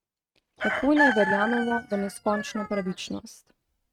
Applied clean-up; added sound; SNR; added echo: neural mask model RNNoise.